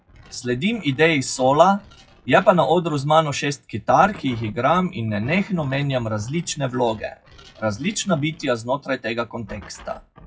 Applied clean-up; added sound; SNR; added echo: classical method WPE with log-MMSE.